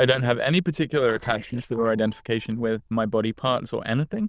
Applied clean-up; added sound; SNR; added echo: neural diffusion model UNIVERSE++.